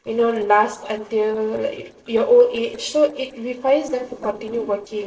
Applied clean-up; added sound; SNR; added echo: neural separator model SepFormer DNS4.